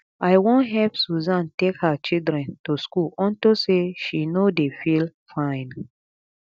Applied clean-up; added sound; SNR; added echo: none; none; none; none.